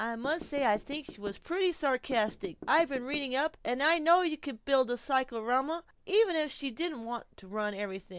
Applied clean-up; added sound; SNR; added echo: none; Knock / Wood; 16 dB; none.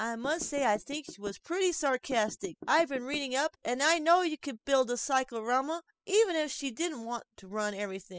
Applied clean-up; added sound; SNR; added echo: classical method spectral subtraction.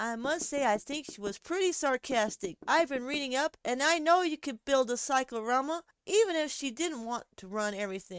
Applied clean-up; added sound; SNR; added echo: neural mask model RNNoise.